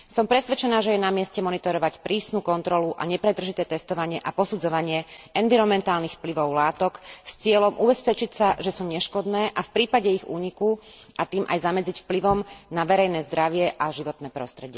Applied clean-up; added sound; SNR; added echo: none; none; none; none.